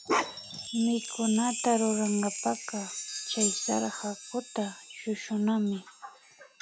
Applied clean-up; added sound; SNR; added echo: none; Bark + Chime; 5 dB; none.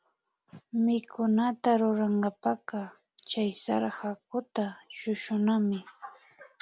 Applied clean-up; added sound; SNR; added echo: none; none; none; none.